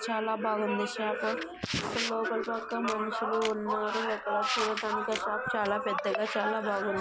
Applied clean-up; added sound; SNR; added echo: none; Camera; 15 dB; none.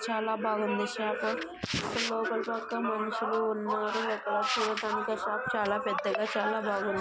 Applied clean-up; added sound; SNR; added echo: none; none; none; none.